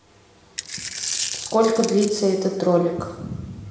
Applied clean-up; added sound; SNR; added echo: none; Coin (dropping); 9 dB; reverberation time 0.9 s.